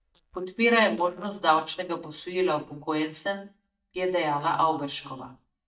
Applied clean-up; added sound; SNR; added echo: neural mask model DeepFilterNet 3.